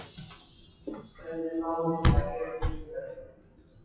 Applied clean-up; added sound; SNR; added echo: classical method WPE with log-MMSE.